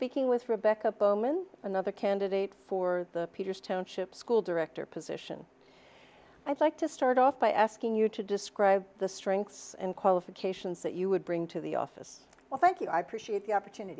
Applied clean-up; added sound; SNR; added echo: none; none; none; none.